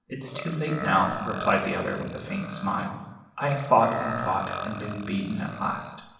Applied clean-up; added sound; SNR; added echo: none; Burping, eructation; 9 dB; reverberation time 0.9 s.